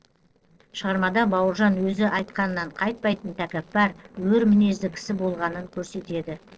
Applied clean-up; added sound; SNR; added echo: neural separator model SepFormer DNS4.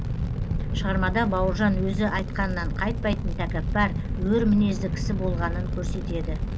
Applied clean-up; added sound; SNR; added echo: none; Fire; 0 dB; none.